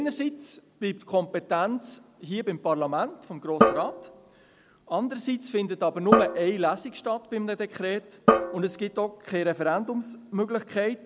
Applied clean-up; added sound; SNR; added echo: none; Drum; -1 dB; none.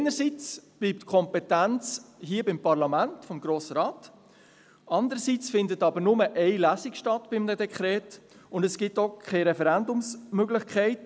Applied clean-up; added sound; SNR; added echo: none; none; none; none.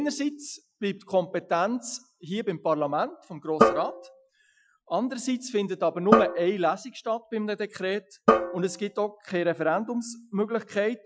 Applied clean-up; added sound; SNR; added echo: classical method Wiener filter.